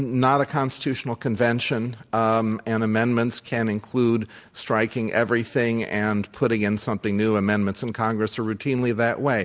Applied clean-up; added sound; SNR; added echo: none; none; none; none.